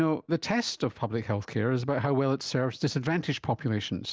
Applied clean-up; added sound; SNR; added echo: none; none; none; none.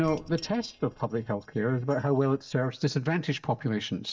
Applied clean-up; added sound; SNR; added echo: neural mask model DeepFilterNet 3.